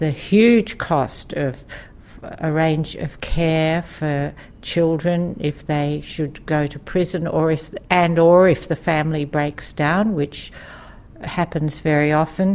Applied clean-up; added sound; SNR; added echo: none; none; none; none.